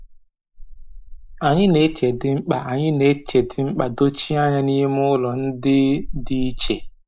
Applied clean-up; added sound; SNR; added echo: neural mask model Resemble Enhance denoiser.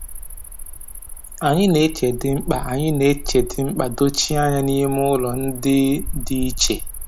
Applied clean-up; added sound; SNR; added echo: none; Cricket; 8 dB; none.